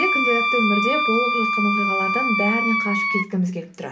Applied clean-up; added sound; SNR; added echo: none; Wind instrument, woodwind instrument; -2 dB; none.